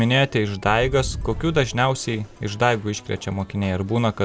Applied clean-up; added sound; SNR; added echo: none; none; none; none.